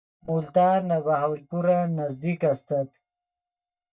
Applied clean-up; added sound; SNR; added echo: neural mask model DeepFilterNet 3.